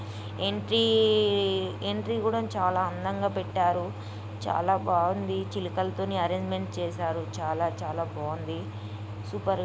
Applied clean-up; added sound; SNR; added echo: none; none; none; none.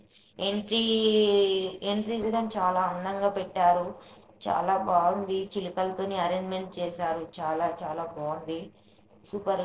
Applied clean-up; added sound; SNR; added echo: neural separator model SepFormer DNS4.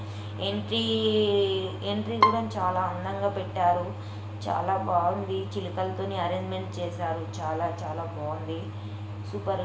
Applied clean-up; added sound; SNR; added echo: none; Bowed string instrument; 1 dB; reverberation time 0.7 s.